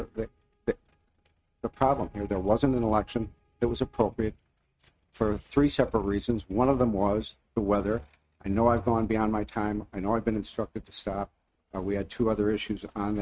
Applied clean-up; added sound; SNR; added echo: neural mask model RNNoise.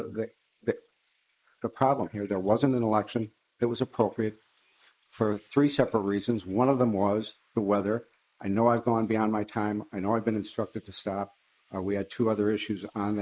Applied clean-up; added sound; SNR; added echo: neural mask model Resemble Enhance denoiser.